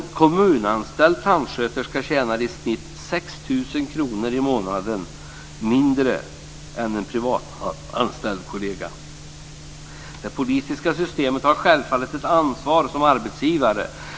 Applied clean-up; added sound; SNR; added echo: none; none; none; none.